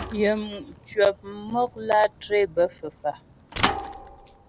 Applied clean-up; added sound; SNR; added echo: none; Thump, thud / Bicycle; 8 dB; none.